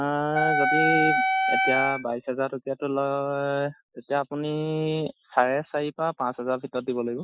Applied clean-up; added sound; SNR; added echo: classical method Wiener filter.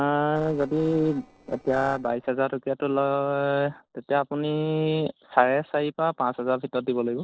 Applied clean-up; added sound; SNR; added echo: neural separator model SepFormer DNS4.